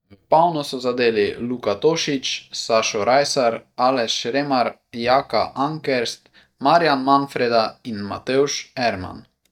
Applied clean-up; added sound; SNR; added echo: neural mask model DeepFilterNet 3.